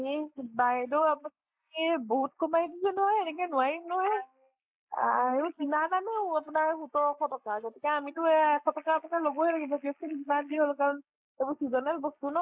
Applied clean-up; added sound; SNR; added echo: neural mask model Resemble Enhance denoiser.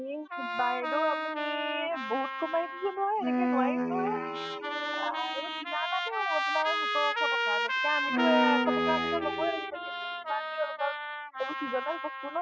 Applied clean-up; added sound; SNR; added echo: classical method spectral subtraction.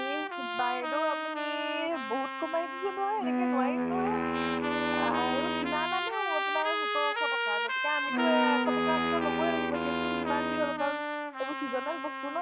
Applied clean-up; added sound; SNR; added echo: none; Trumpet + Wind instrument, woodwind instrument; -3 dB; none.